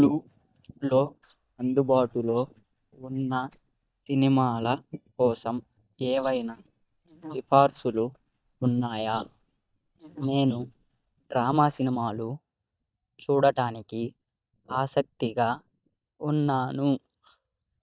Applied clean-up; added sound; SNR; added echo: neural mask model DeepFilterNet 3.